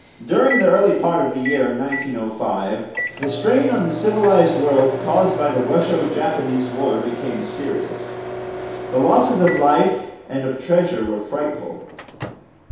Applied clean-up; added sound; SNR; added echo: none; Microwave oven; 10 dB; reverberation time 0.8 s.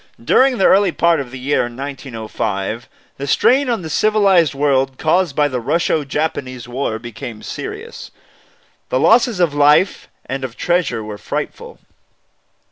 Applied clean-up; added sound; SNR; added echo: none; none; none; none.